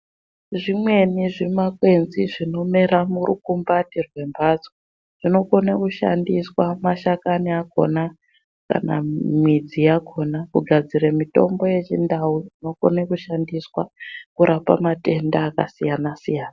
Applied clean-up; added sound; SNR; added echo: none; none; none; none.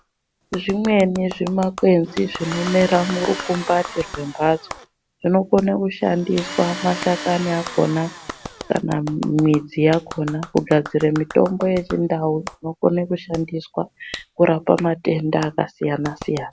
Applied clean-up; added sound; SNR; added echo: none; Tools + Clapping; 14 dB; none.